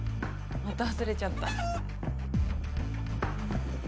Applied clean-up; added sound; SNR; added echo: none; Chicken, rooster; 9 dB; none.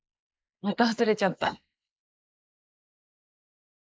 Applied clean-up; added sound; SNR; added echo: neural mask model Resemble Enhance denoiser.